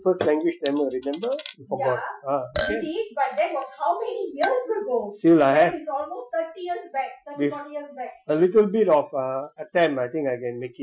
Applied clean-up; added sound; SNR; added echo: classical method Wiener filter.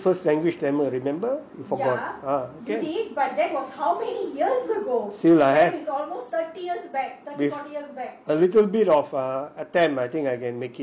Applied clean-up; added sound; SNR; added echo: none; none; none; none.